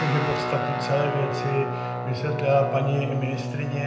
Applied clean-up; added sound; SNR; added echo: none; Guitar; 3 dB; reverberation time 0.7 s.